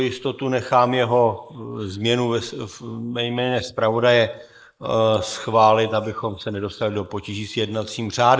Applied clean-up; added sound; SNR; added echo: neural mask model Resemble Enhance denoiser.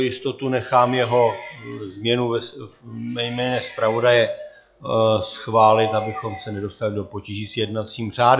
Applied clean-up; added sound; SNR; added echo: classical method log-MMSE.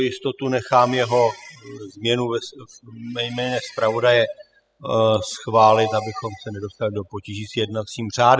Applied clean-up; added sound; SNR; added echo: classical method spectral subtraction.